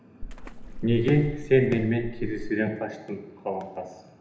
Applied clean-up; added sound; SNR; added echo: none; Water / Splash, splatter; 9 dB; reverberation time 0.8 s.